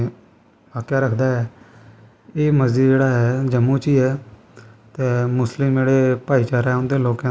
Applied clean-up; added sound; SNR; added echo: none; none; none; none.